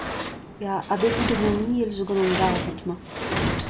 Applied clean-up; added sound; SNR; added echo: none; Sliding door; 1 dB; none.